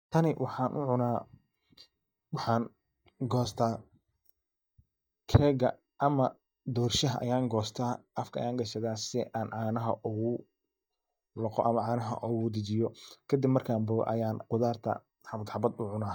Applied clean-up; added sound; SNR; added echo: neural mask model DeepFilterNet 3.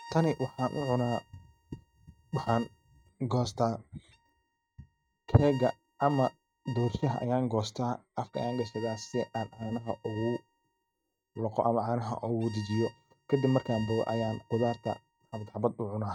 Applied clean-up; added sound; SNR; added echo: neural mask model RNNoise.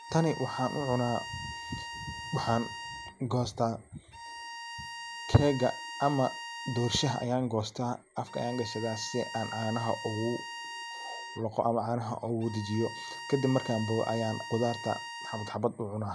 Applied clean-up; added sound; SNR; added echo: none; Bowed string instrument; 10 dB; none.